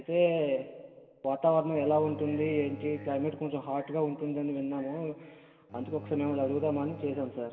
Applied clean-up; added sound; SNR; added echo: none; Bowed string instrument; 17 dB; reverberation time 1.6 s.